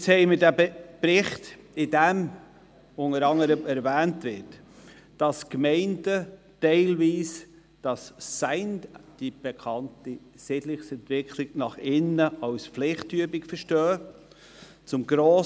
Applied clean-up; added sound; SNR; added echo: none; none; none; none.